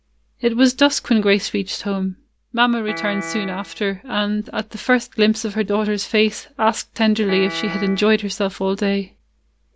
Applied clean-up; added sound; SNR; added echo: none; Piano; 10 dB; none.